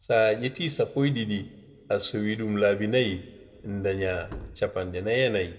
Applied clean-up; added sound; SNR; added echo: none; Subway, metro, underground; 20 dB; reverberation time 1.2 s.